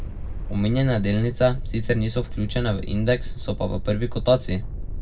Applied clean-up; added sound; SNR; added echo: none; Thunderstorm; 5 dB; reverberation time 0.4 s.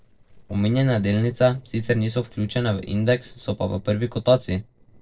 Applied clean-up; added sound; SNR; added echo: neural separator model SepFormer DNS4.